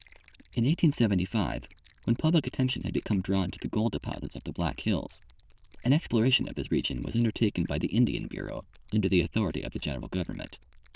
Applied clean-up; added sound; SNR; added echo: neural diffusion model UNIVERSE++.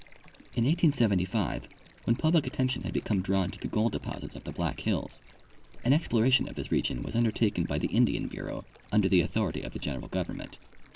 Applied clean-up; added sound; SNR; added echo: none; Stream; 20 dB; none.